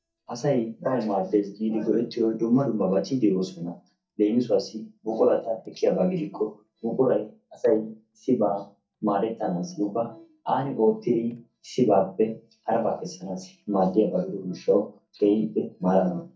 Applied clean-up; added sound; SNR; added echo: neural mask model DeepFilterNet 3.